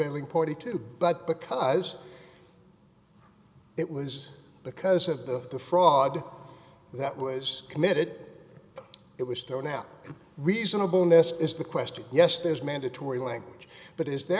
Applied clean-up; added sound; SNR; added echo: none; none; none; none.